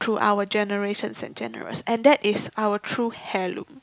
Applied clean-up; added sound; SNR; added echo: none; none; none; none.